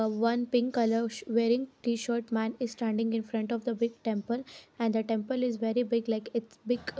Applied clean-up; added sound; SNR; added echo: none; none; none; none.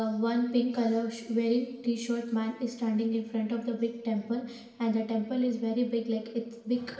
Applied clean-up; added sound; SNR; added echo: none; none; none; reverberation time 1.0 s.